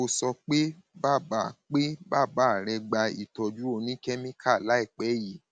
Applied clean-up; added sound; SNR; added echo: none; none; none; none.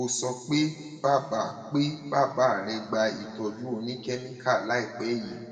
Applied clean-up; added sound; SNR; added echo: none; none; none; reverberation time 1.9 s.